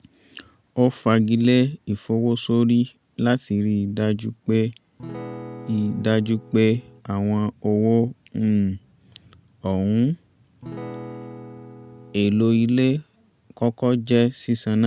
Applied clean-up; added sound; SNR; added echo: none; Acoustic guitar / Strum; 15 dB; none.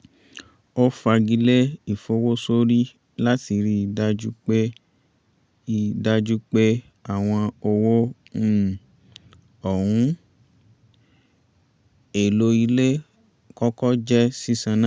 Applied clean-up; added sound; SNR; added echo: none; none; none; none.